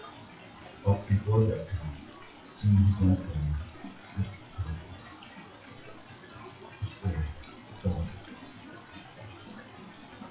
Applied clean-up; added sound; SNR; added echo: classical method WPE with log-MMSE.